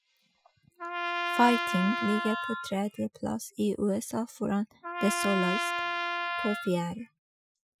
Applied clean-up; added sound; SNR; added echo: classical method Wiener filter.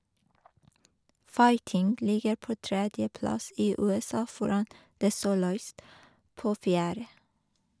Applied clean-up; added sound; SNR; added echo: none; none; none; none.